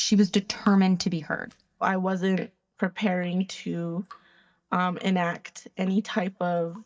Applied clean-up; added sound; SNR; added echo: neural mask model DeepFilterNet 3.